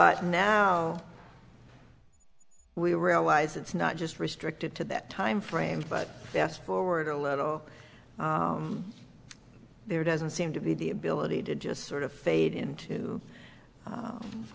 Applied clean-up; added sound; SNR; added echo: none; none; none; none.